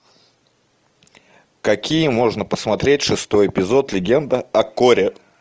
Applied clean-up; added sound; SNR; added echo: none; none; none; none.